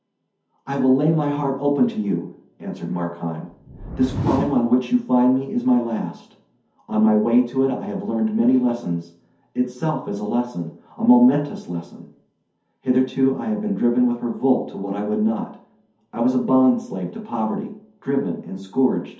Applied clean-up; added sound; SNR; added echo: none; Whoosh, swoosh, swish; 9 dB; reverberation time 0.5 s.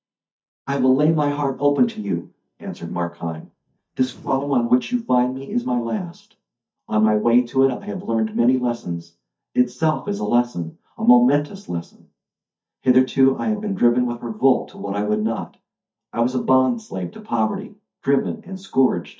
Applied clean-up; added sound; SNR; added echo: neural mask model DeepFilterNet 3.